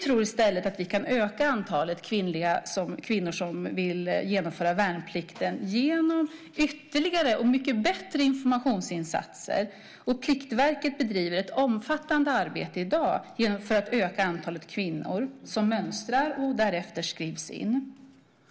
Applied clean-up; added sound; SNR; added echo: none; none; none; none.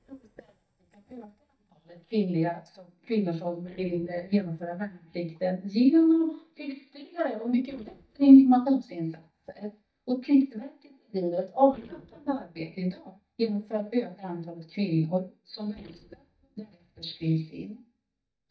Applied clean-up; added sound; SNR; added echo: neural mask model DeepFilterNet 3.